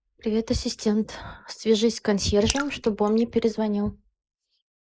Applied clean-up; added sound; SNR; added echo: neural mask model Resemble Enhance denoiser.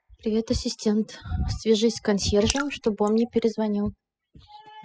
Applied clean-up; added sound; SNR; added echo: classical method spectral subtraction.